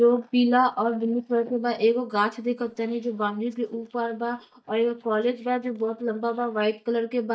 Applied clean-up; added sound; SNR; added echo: neural mask model DeepFilterNet 3.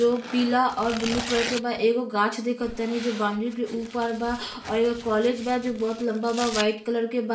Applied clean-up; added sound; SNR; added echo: none; Tearing; 13 dB; reverberation time 0.4 s.